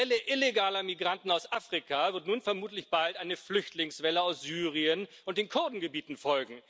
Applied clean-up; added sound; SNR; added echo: none; none; none; none.